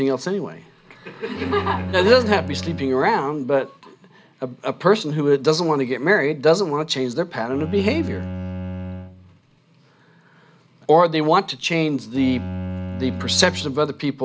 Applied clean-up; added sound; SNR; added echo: none; Bowed string instrument; 10 dB; none.